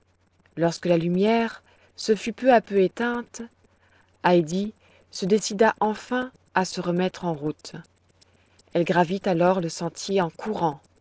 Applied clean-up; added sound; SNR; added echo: neural separator model SepFormer DNS4.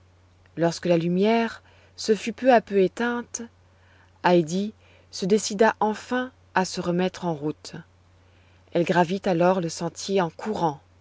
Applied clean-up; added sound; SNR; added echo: none; none; none; none.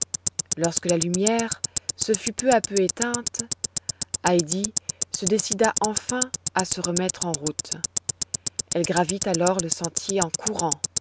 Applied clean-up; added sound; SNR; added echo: none; Tick-tock; 3 dB; none.